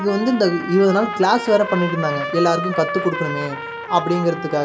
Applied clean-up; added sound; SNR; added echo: none; Trumpet; 8 dB; reverberation time 1.4 s.